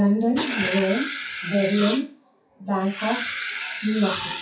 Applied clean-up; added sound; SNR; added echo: classical method WPE with log-MMSE.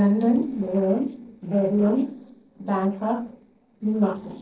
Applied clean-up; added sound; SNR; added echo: neural separator model SepFormer DNS4.